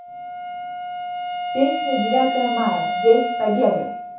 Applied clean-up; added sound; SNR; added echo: none; Wind instrument, woodwind instrument; 3 dB; reverberation time 0.7 s.